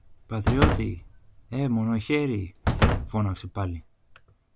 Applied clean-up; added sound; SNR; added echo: none; Slam; -1 dB; none.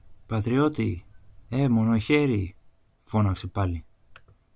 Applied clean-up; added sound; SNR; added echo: none; none; none; none.